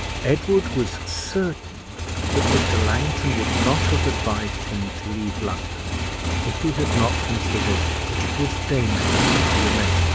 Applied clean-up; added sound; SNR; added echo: none; Motorcycle; -3 dB; none.